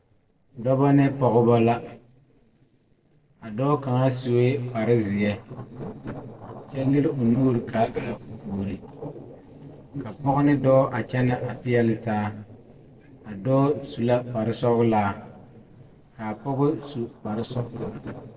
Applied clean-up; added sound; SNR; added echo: neural separator model SepFormer DNS4.